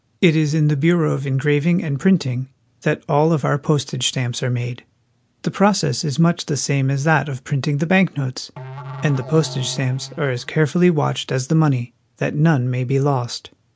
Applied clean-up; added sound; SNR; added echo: none; Musical instrument; 14 dB; none.